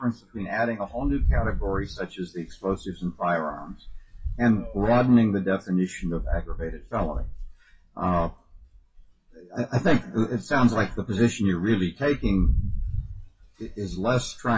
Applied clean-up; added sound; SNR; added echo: classical method WPE with log-MMSE.